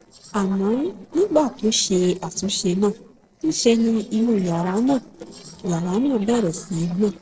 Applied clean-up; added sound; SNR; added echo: neural separator model SepFormer DNS4.